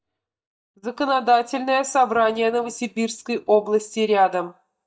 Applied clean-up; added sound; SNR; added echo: neural mask model DeepFilterNet 3.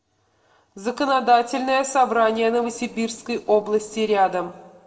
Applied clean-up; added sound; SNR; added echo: neural separator model SepFormer DNS4.